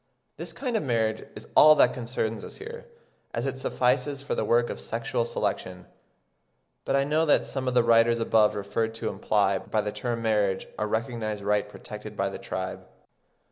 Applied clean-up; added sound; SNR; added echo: none; none; none; none.